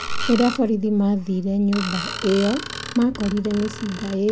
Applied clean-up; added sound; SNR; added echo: none; Screech; 11 dB; none.